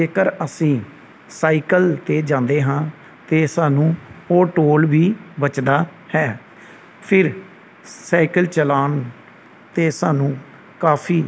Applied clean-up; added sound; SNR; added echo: none; none; none; none.